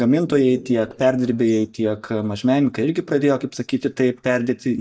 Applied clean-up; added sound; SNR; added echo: neural mask model DeepFilterNet 3.